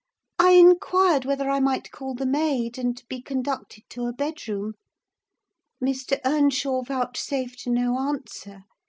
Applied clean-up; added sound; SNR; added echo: none; none; none; none.